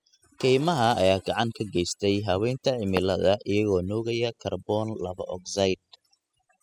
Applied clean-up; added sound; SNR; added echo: classical method spectral subtraction.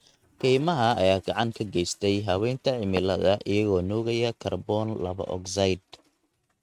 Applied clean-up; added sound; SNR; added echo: neural mask model RNNoise.